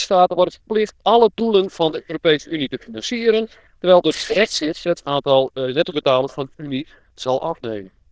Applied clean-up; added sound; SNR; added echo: neural diffusion model UNIVERSE++.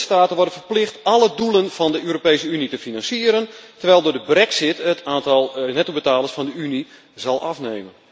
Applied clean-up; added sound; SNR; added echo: none; none; none; none.